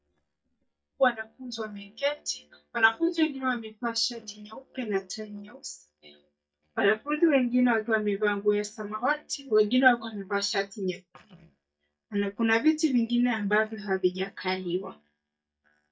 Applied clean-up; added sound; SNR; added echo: neural mask model DeepFilterNet 3.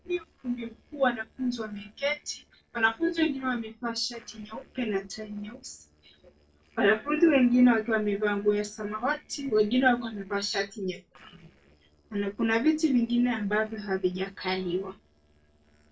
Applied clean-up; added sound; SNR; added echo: neural separator model SepFormer DNS4.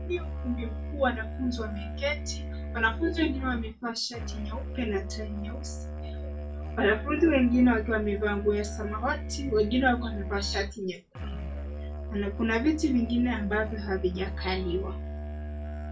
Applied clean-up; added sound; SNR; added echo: none; Musical instrument; 5 dB; reverberation time 0.2 s.